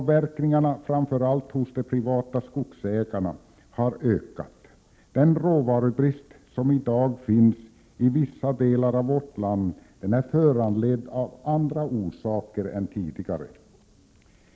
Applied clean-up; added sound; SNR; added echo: none; none; none; none.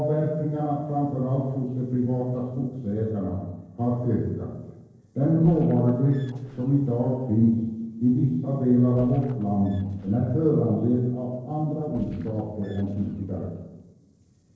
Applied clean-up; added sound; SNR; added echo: neural separator model SepFormer DNS4.